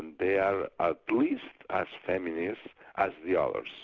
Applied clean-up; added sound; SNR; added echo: none; none; none; none.